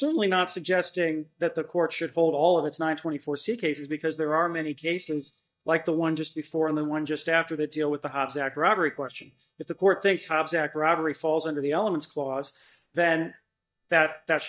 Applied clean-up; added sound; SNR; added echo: neural mask model DeepFilterNet 3.